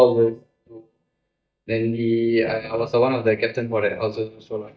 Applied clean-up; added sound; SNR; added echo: neural mask model DeepFilterNet 3.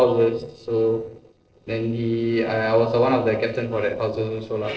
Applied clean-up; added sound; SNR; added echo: neural separator model SepFormer DNS4.